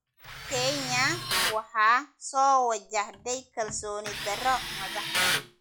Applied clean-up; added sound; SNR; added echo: classical method log-MMSE.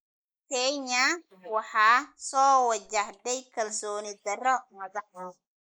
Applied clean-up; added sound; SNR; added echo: neural mask model Resemble Enhance denoiser.